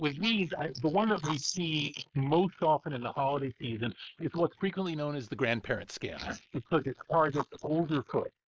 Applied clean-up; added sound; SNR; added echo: neural mask model Resemble Enhance denoiser.